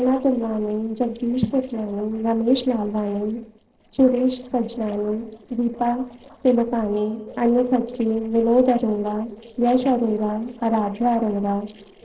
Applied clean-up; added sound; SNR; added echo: neural separator model SepFormer DNS4.